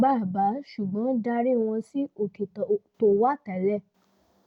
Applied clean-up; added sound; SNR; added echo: none; none; none; none.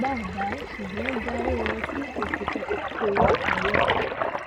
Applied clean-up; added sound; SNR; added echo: none; Toilet flush; -5 dB; none.